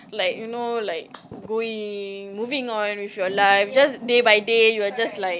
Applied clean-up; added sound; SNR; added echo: none; none; none; none.